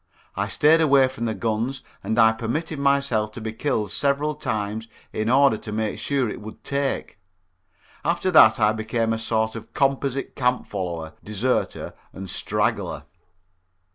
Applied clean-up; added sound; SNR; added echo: none; none; none; none.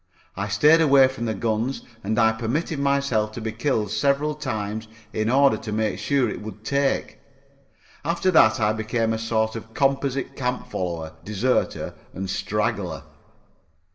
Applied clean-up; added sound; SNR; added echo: none; none; none; reverberation time 0.9 s.